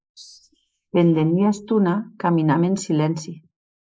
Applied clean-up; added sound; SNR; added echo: neural mask model Resemble Enhance denoiser.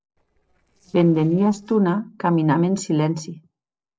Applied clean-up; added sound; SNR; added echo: neural separator model SepFormer DNS4.